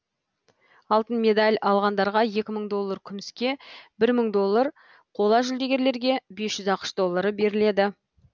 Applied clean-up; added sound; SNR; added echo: none; none; none; none.